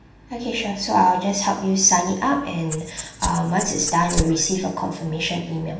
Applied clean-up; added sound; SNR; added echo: none; Rattle (instrument); 7 dB; reverberation time 0.7 s.